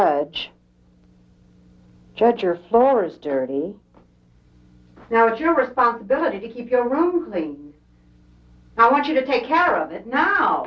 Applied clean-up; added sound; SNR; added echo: none; none; none; none.